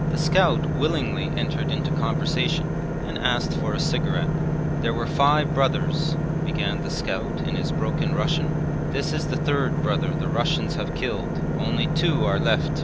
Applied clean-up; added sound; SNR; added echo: none; Engine / Boat, Water vehicle; -4 dB; none.